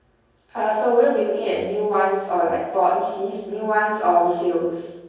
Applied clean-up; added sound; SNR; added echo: none; none; none; reverberation time 1.3 s.